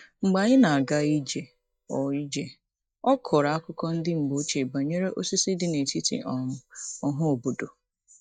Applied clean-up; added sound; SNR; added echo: neural mask model DeepFilterNet 3.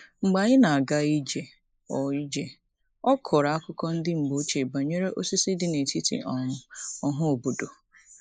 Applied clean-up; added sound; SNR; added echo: neural mask model Resemble Enhance denoiser.